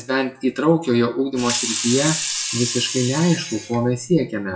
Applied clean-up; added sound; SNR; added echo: classical method WPE with log-MMSE.